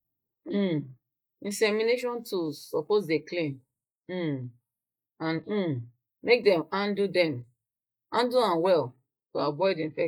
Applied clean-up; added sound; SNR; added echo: neural mask model Resemble Enhance denoiser.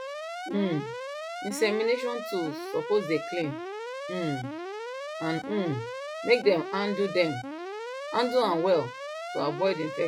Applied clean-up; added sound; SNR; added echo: classical method log-MMSE.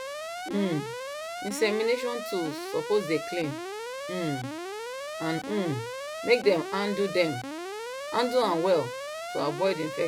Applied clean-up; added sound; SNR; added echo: none; Alarm; 7 dB; none.